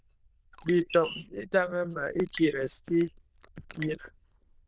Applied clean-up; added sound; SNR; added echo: neural diffusion model UNIVERSE++.